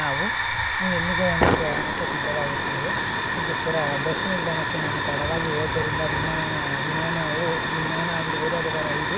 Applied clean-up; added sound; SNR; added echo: none; Hiss / Fire; -4 dB; none.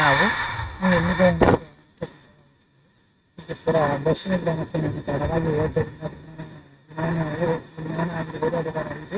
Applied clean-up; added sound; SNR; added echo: neural mask model RNNoise.